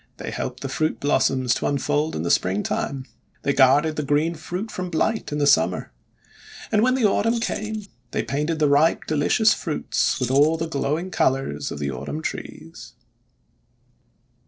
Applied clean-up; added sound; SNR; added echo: neural separator model SepFormer DNS4.